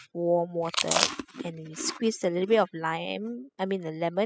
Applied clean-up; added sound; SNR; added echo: classical method spectral subtraction.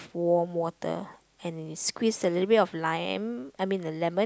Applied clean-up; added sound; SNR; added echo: none; none; none; none.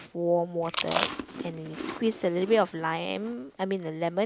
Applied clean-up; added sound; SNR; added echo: none; Chewing, mastication; 5 dB; none.